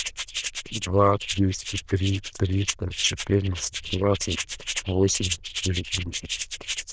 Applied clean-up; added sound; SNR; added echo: neural diffusion model UNIVERSE++.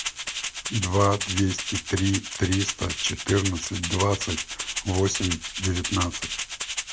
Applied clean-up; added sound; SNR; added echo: none; Rattle (instrument); 5 dB; none.